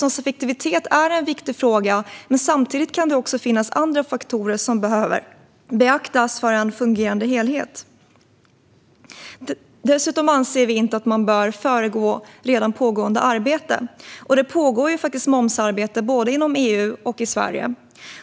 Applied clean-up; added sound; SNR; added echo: none; none; none; none.